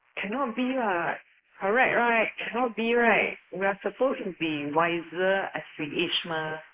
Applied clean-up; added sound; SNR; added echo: neural mask model Resemble Enhance denoiser.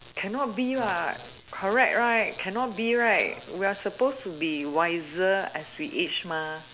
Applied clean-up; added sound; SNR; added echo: none; none; none; none.